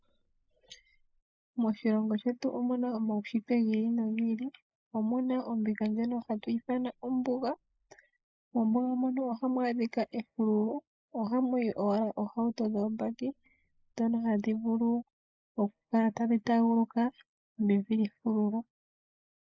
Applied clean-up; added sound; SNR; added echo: neural mask model Resemble Enhance denoiser.